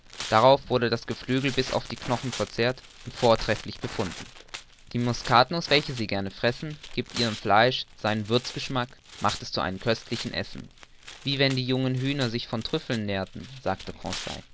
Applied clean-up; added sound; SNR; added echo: none; Crackle + Tearing; 15 dB; none.